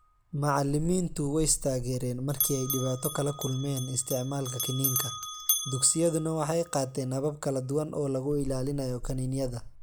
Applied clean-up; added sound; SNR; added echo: none; Bell; 7 dB; none.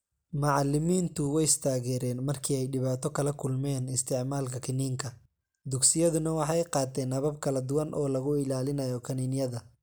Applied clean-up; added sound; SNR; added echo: none; none; none; none.